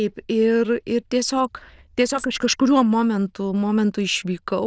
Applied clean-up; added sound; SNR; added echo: neural diffusion model UNIVERSE++.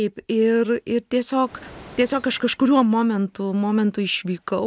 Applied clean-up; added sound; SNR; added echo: none; Animal; 13 dB; none.